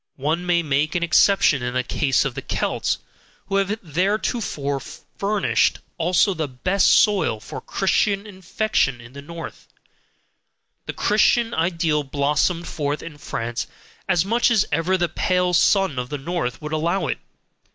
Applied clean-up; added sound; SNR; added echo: none; none; none; none.